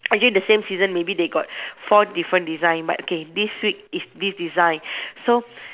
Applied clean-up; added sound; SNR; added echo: none; none; none; none.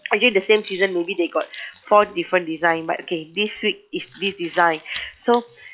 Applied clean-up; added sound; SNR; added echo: classical method log-MMSE.